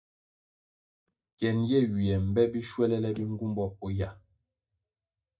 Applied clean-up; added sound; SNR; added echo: neural mask model DeepFilterNet 3.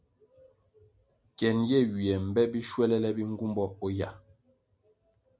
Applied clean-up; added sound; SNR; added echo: none; none; none; none.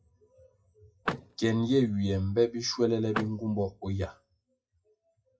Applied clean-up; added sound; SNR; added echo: classical method WPE with log-MMSE.